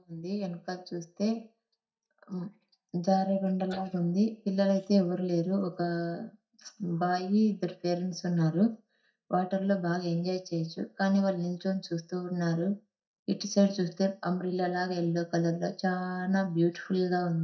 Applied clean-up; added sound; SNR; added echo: neural mask model DeepFilterNet 3.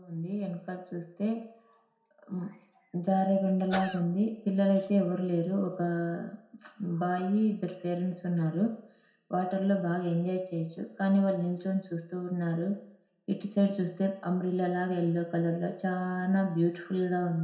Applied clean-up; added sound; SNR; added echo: none; Sneeze / Cough; 13 dB; reverberation time 0.7 s.